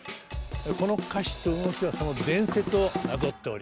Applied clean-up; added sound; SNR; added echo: none; Tambourine + Drum / Drum kit; 3 dB; none.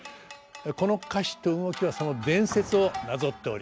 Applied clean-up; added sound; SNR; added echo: none; none; none; none.